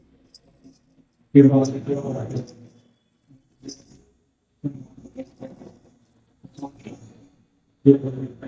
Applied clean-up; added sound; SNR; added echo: neural mask model DeepFilterNet 3.